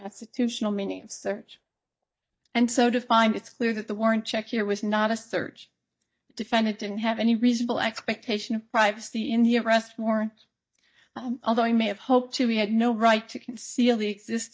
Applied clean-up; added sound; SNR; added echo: neural mask model DeepFilterNet 3.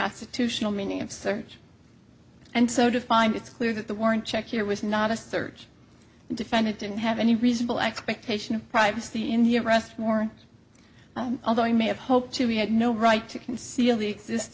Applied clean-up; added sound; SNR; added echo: none; none; none; none.